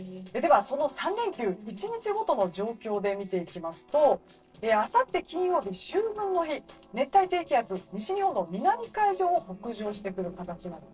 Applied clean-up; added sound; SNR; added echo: neural separator model SepFormer DNS4.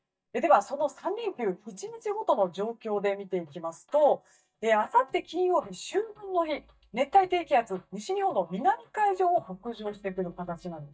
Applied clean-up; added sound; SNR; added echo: neural mask model DeepFilterNet 3.